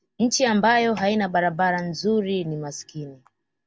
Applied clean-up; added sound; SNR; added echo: none; none; none; none.